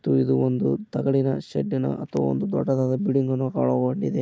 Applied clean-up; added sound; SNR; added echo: none; none; none; none.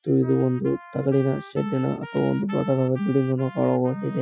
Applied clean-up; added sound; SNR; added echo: classical method Wiener filter.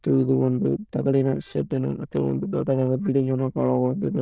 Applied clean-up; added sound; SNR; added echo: neural diffusion model UNIVERSE++.